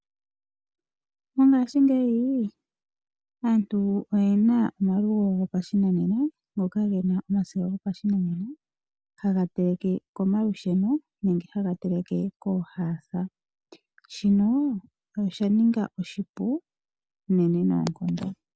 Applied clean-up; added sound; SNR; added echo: none; none; none; none.